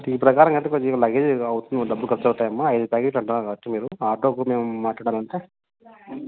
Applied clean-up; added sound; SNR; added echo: none; none; none; none.